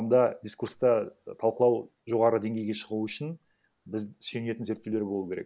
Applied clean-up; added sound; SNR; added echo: none; none; none; none.